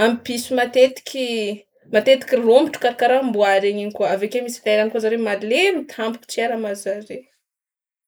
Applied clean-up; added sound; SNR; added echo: neural mask model Resemble Enhance denoiser.